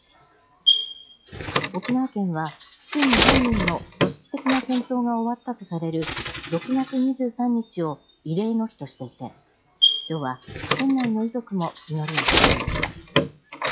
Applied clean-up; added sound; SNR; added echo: classical method log-MMSE.